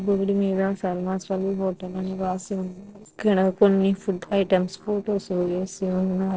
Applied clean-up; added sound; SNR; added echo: neural separator model SepFormer DNS4.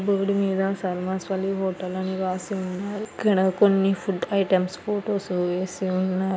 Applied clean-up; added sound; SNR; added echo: none; none; none; none.